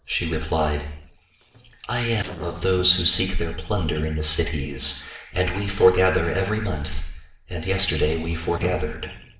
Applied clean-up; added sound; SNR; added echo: neural separator model SepFormer DNS4.